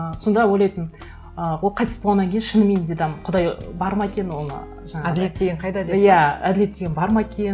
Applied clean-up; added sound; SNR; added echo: none; none; none; none.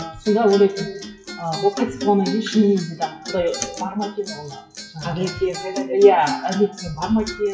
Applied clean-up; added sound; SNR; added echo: classical method WPE with log-MMSE.